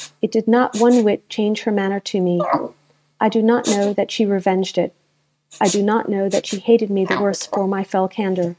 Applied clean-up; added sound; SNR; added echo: neural mask model RNNoise.